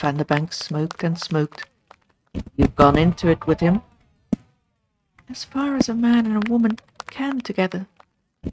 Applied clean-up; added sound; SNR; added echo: neural mask model RNNoise.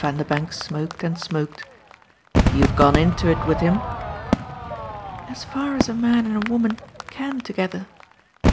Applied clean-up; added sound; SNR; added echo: none; Crowd / Fireworks; 2 dB; none.